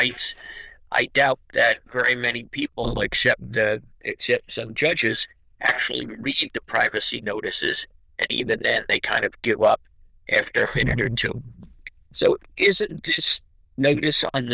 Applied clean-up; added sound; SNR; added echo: neural diffusion model UNIVERSE++.